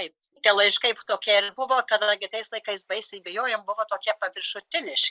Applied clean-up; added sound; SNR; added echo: neural mask model Resemble Enhance denoiser.